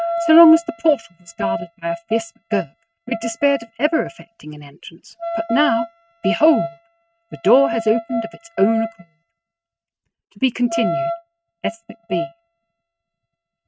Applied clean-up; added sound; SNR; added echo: neural mask model RNNoise.